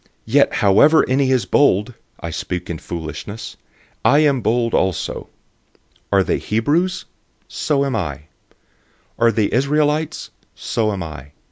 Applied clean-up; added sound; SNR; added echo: none; none; none; none.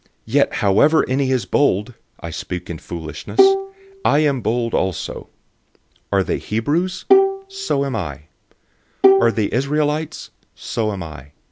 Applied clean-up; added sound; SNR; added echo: none; Bowed string instrument; -2 dB; none.